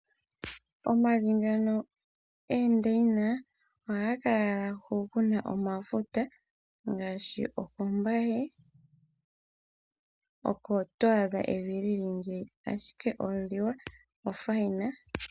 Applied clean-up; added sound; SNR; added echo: none; none; none; none.